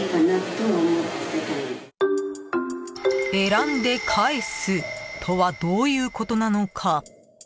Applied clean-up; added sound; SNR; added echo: none; none; none; none.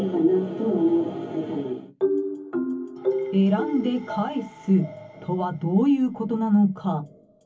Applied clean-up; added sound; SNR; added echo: none; none; none; reverberation time 0.3 s.